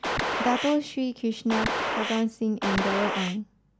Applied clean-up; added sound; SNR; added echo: none; Gunshot, gunfire; 1 dB; none.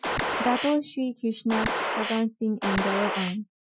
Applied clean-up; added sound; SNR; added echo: classical method Wiener filter.